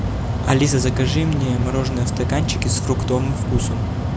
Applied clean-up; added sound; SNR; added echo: none; Mechanical fan; 0 dB; none.